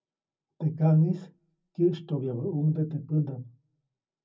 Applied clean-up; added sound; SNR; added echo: none; none; none; reverberation time 0.4 s.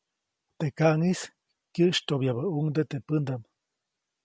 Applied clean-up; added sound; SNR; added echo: none; none; none; none.